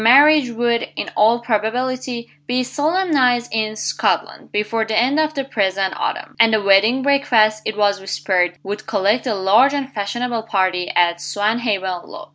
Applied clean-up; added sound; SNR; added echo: none; none; none; none.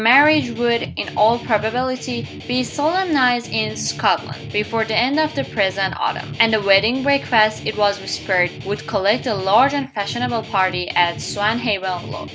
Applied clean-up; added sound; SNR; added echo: none; Guitar; 13 dB; none.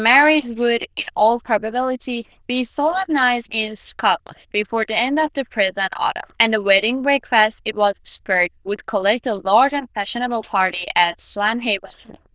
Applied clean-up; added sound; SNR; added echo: neural diffusion model UNIVERSE++.